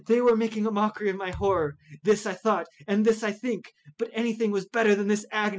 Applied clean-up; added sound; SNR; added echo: classical method spectral subtraction.